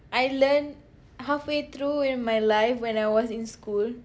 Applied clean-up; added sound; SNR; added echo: none; none; none; none.